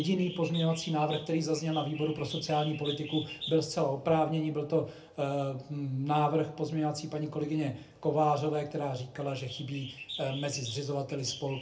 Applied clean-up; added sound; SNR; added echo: none; Bird; 16 dB; reverberation time 0.3 s.